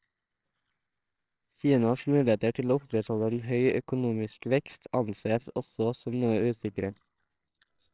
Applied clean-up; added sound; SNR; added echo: neural separator model SepFormer WHAMR!.